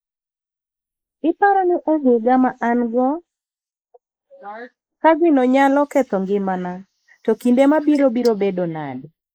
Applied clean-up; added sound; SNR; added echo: neural mask model Resemble Enhance denoiser.